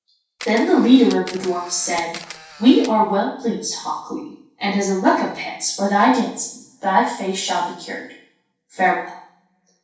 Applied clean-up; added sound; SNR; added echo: none; Camera; 17 dB; reverberation time 0.7 s.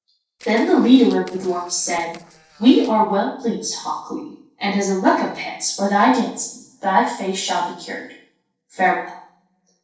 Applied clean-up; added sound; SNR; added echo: neural separator model SepFormer DNS4.